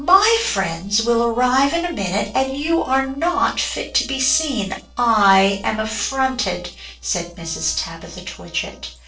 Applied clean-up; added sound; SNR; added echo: neural separator model SepFormer DNS4.